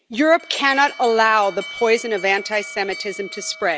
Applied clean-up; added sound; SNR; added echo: none; Alarm; 16 dB; none.